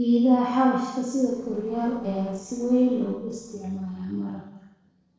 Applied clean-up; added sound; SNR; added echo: neural separator model SepFormer DNS4.